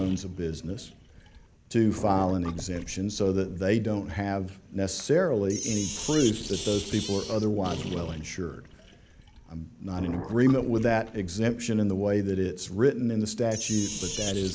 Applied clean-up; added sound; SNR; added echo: none; Sink (filling or washing); 12 dB; none.